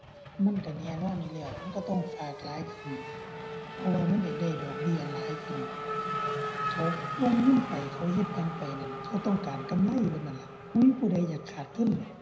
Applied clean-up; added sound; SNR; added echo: none; Race car, auto racing / Accelerating, revving, vroom; 8 dB; reverberation time 0.7 s.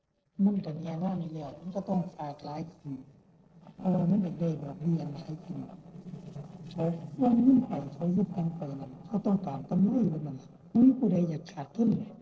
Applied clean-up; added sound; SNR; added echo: neural separator model SepFormer DNS4.